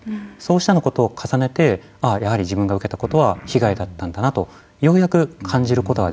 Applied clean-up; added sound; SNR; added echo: none; Cough; 18 dB; none.